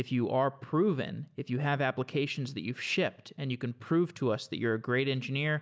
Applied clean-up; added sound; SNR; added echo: none; none; none; none.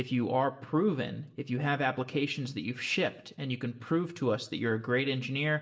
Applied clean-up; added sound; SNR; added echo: none; none; none; reverberation time 0.6 s.